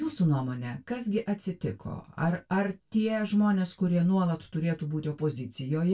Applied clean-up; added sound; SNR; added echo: none; none; none; reverberation time 0.1 s.